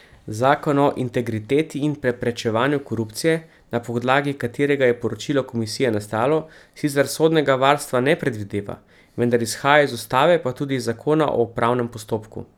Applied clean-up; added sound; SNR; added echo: none; none; none; none.